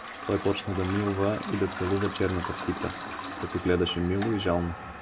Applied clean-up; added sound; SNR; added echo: none; Toilet flush; 9 dB; reverberation time 0.4 s.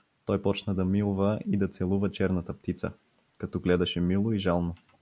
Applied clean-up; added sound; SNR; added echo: none; none; none; none.